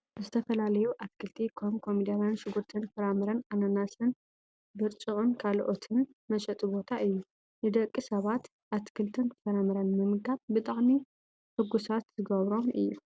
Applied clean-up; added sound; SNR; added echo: none; none; none; none.